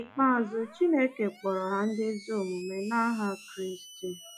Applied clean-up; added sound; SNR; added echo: classical method log-MMSE.